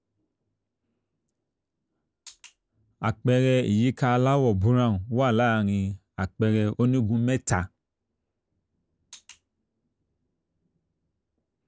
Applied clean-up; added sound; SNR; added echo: none; none; none; none.